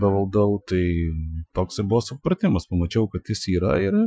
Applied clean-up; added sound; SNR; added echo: classical method Wiener filter.